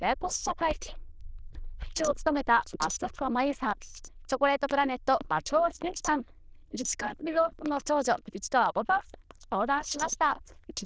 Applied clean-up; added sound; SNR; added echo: neural diffusion model UNIVERSE++.